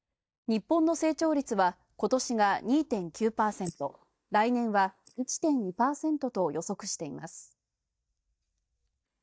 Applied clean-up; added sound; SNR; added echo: neural mask model DeepFilterNet 3.